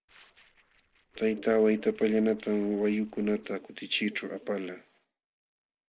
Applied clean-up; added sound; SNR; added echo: neural separator model SepFormer DNS4.